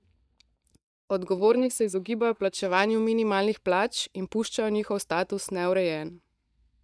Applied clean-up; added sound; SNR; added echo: neural mask model DeepFilterNet 3.